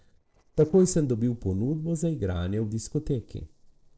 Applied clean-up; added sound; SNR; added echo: neural separator model SepFormer DNS4.